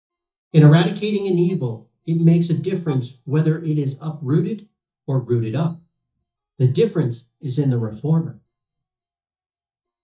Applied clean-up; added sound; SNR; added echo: neural mask model DeepFilterNet 3.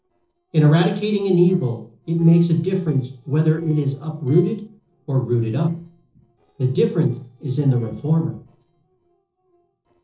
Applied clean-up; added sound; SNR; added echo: neural separator model SepFormer DNS4.